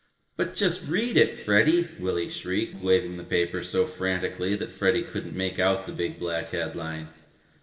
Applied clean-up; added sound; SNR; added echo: neural separator model SepFormer DNS4.